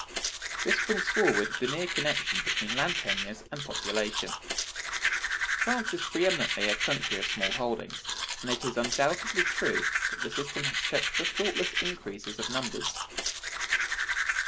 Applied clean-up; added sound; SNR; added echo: none; Domestic sounds, home sounds; -2 dB; none.